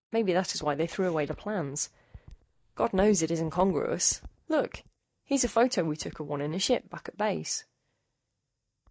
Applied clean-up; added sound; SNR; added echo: neural mask model DeepFilterNet 3.